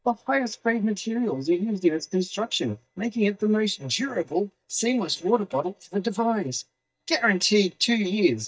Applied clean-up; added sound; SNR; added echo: neural mask model DeepFilterNet 3.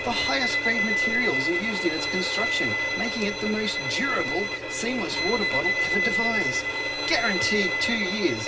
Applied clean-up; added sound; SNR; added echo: none; Bowed string instrument; -2 dB; reverberation time 0.4 s.